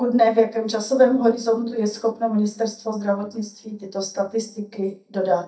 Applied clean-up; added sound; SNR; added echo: neural mask model DeepFilterNet 3.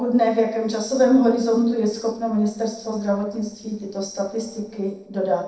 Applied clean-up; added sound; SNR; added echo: neural separator model SepFormer DNS4.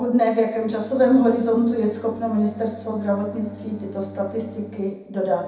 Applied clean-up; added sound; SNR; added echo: none; Bowed string instrument; 17 dB; reverberation time 0.6 s.